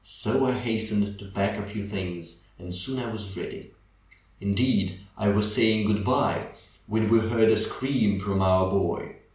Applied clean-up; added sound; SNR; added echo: none; none; none; none.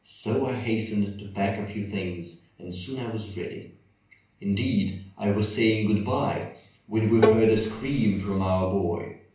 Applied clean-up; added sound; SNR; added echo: none; Bowed string instrument; -1 dB; reverberation time 0.3 s.